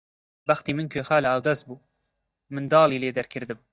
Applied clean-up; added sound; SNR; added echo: neural mask model DeepFilterNet 3.